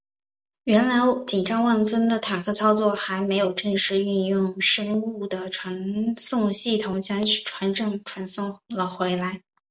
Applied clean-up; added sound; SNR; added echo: none; none; none; none.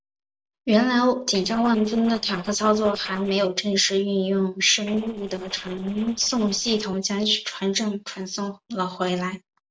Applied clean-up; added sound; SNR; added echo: neural separator model SepFormer DNS4.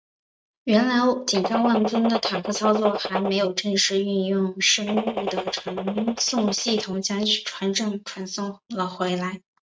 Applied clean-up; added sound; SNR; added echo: neural mask model RNNoise.